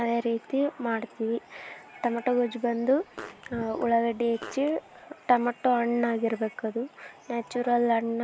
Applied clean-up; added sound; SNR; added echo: none; Fart; 19 dB; none.